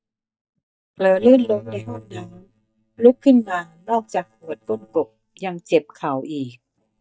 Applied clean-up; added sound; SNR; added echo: neural mask model DeepFilterNet 3.